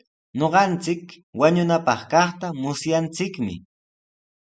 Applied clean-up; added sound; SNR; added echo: none; none; none; none.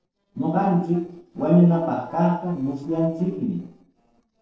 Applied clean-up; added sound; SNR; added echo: neural separator model SepFormer DNS4.